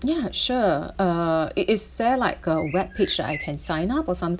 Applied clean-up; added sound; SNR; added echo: none; Bird; 17 dB; none.